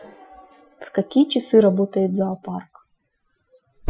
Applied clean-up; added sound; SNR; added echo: classical method Wiener filter.